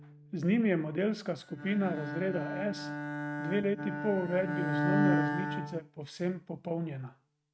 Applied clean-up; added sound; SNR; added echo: neural mask model RNNoise.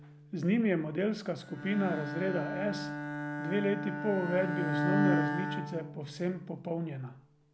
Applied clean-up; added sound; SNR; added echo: none; Bowed string instrument; 2 dB; none.